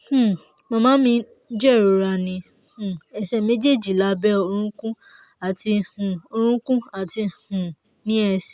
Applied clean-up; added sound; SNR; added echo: none; none; none; none.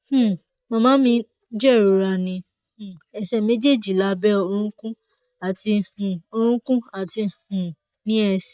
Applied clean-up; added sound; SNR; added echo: neural mask model DeepFilterNet 3.